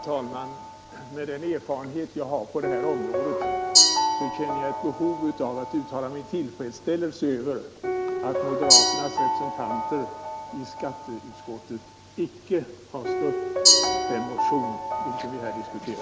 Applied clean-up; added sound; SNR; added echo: none; Piano + Glass; -4 dB; none.